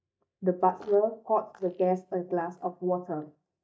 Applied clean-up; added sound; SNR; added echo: neural mask model DeepFilterNet 3.